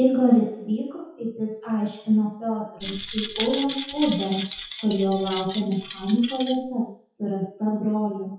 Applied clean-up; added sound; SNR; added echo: classical method WPE with log-MMSE.